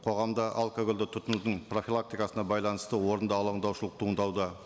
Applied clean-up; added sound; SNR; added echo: none; none; none; none.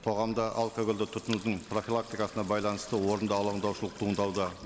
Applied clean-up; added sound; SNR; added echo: none; Sink (filling or washing) / Water tap, faucet; 17 dB; none.